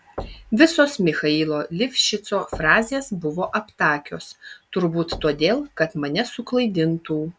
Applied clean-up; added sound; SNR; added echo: none; Knock / Wood / Percussion; 19 dB; none.